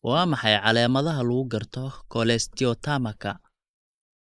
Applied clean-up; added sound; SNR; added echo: neural mask model Resemble Enhance denoiser.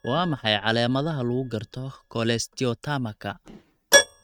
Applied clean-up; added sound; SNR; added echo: neural mask model RNNoise.